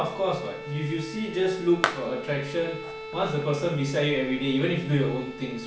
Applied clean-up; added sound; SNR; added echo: none; Bowed string instrument; 12 dB; none.